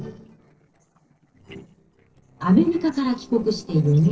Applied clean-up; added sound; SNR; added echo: neural separator model SepFormer DNS4.